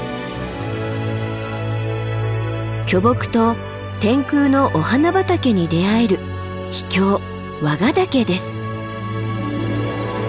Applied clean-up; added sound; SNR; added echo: none; none; none; none.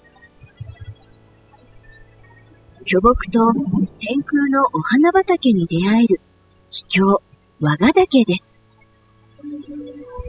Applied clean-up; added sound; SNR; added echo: classical method spectral subtraction.